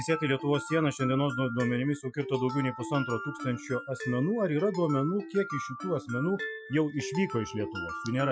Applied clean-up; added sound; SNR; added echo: classical method Wiener filter.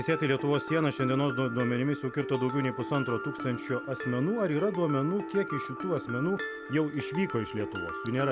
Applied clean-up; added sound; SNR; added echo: none; Mallet percussion; 8 dB; none.